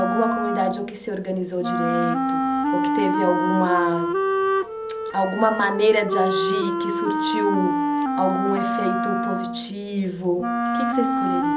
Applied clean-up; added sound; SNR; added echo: none; Wind instrument, woodwind instrument; -1 dB; none.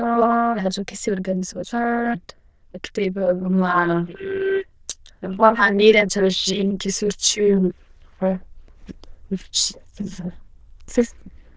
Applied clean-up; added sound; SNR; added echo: neural diffusion model UNIVERSE++.